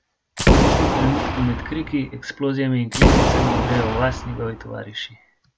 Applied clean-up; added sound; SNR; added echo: none; Boom; -5 dB; none.